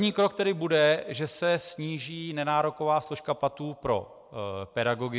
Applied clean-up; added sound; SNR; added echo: none; none; none; none.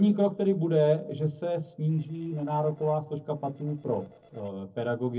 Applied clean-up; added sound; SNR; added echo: neural separator model SepFormer DNS4.